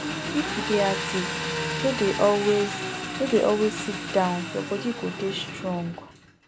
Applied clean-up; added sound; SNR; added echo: none; Engine; 5 dB; none.